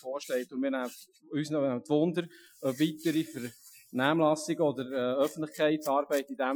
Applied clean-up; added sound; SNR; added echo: classical method Wiener filter.